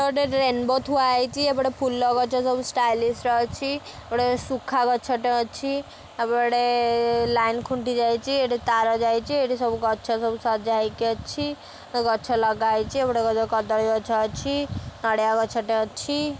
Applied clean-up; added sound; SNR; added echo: none; none; none; none.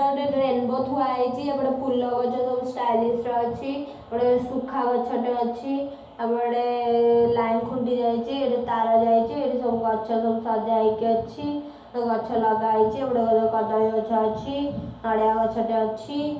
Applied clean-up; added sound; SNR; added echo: none; none; none; reverberation time 2.2 s.